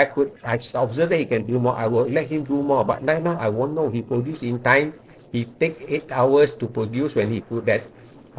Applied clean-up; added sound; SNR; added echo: neural separator model SepFormer DNS4.